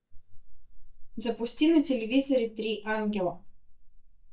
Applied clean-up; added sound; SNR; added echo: neural mask model DeepFilterNet 3.